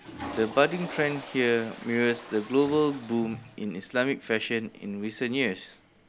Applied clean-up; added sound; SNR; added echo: none; Toilet flush / Water; 15 dB; none.